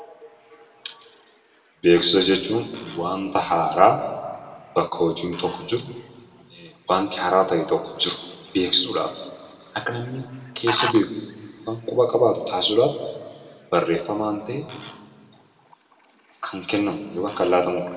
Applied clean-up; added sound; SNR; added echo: none; Fowl; 16 dB; reverberation time 1.3 s.